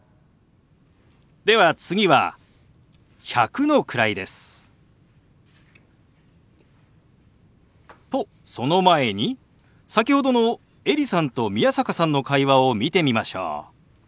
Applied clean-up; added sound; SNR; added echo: none; none; none; none.